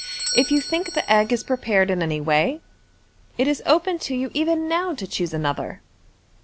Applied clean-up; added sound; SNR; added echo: none; Bell / Doorbell; 13 dB; none.